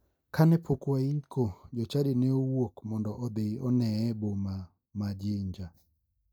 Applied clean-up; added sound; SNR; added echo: neural mask model DeepFilterNet 3.